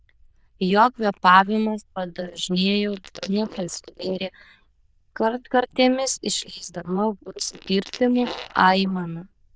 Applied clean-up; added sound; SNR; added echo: neural diffusion model UNIVERSE++.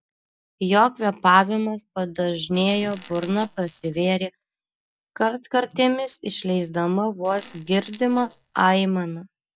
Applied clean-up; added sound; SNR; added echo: neural mask model DeepFilterNet 3.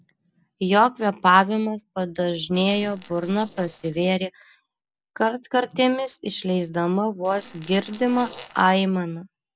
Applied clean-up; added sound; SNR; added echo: neural separator model SepFormer DNS4.